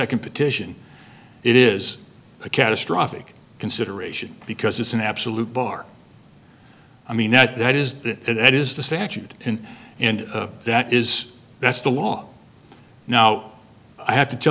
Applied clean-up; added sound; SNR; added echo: none; none; none; none.